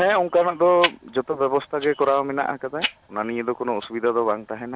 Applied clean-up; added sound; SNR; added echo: none; Tick-tock; 13 dB; none.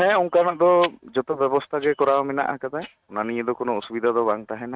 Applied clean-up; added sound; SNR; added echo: neural mask model RNNoise.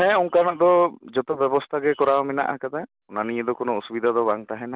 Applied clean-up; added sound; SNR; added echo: none; none; none; none.